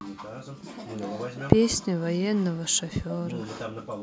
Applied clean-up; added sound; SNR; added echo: none; none; none; none.